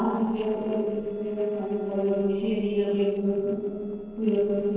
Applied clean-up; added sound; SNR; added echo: neural separator model SepFormer DNS4.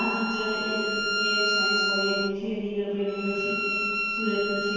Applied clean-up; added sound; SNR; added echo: none; Bowed string instrument; -1 dB; reverberation time 2.1 s.